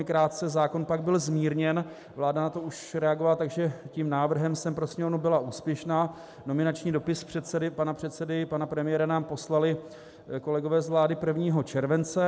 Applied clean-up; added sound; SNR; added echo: none; none; none; none.